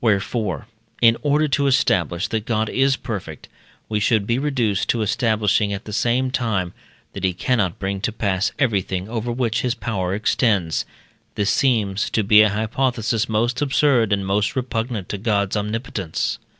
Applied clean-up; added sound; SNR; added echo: none; none; none; none.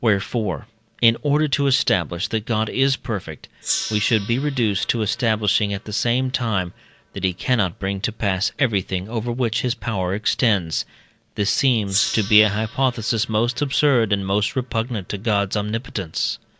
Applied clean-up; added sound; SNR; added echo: none; Gong; 16 dB; none.